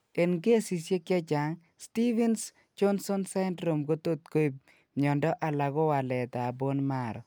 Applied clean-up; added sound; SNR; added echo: none; none; none; none.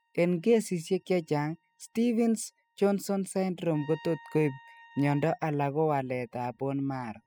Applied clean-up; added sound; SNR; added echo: classical method spectral subtraction.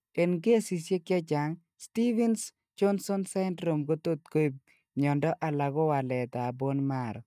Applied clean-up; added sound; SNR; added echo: neural mask model DeepFilterNet 3.